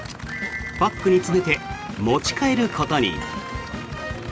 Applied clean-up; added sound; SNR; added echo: none; Idling / Aircraft; 15 dB; none.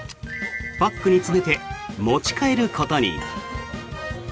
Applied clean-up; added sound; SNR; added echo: none; none; none; none.